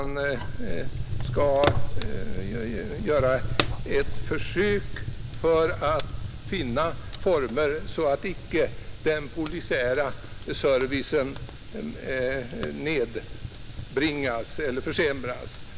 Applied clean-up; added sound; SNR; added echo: none; Fire; 2 dB; none.